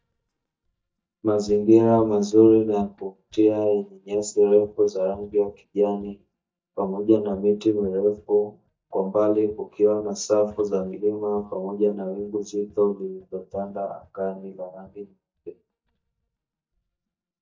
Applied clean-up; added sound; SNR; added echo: neural mask model DeepFilterNet 3.